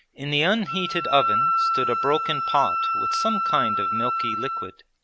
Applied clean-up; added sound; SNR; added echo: none; Wind instrument, woodwind instrument; -1 dB; none.